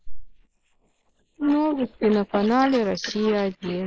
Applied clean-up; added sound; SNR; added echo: neural mask model Resemble Enhance denoiser.